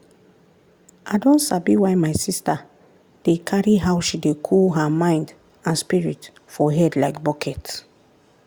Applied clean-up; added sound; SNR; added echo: none; none; none; none.